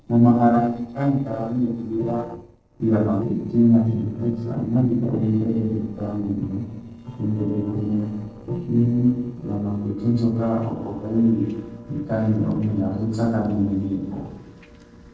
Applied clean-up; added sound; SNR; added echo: neural separator model SepFormer DNS4.